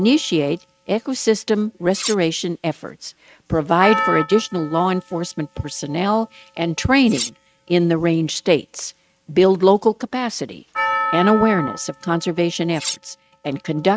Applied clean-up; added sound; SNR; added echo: neural mask model RNNoise.